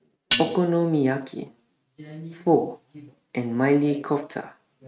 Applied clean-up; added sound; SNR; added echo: neural mask model RNNoise.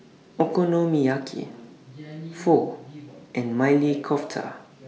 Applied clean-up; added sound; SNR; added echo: none; none; none; none.